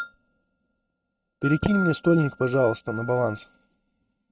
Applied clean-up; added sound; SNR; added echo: neural mask model RNNoise.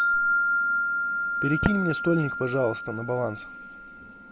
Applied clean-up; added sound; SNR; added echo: none; Wind chime; -1 dB; none.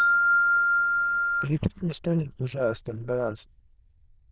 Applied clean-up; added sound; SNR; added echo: neural diffusion model UNIVERSE++.